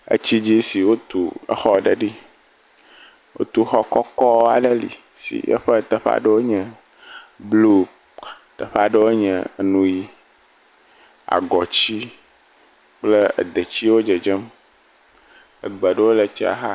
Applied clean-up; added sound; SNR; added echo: none; none; none; none.